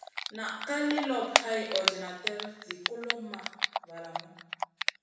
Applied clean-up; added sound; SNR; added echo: none; Typing; -1 dB; reverberation time 1.0 s.